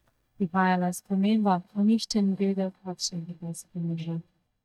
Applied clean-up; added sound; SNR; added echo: neural mask model DeepFilterNet 3.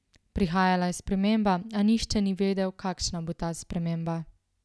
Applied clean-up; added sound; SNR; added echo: none; none; none; none.